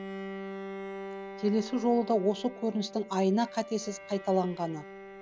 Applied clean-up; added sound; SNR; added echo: none; Bowed string instrument; 12 dB; none.